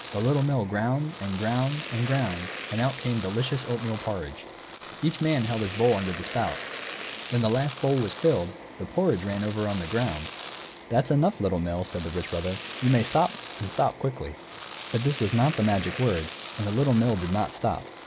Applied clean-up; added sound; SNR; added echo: none; Domestic sounds, home sounds; 12 dB; none.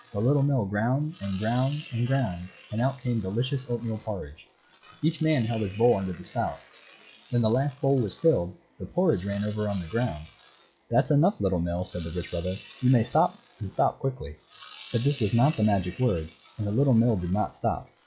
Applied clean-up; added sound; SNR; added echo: classical method log-MMSE.